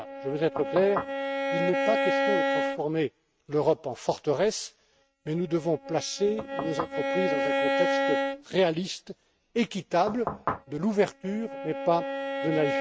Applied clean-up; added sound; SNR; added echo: neural mask model RNNoise.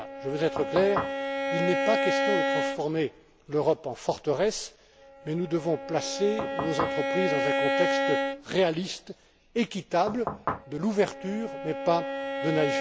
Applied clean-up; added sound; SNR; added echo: none; Bowed string instrument + Knock / Wood; 2 dB; none.